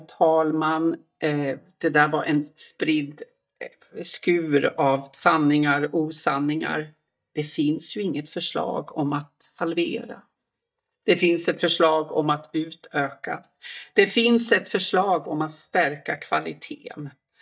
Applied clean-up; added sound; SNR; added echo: neural mask model DeepFilterNet 3.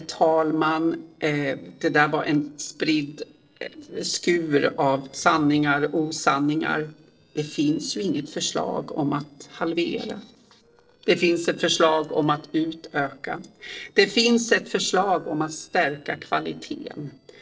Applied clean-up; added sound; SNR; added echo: neural separator model SepFormer DNS4.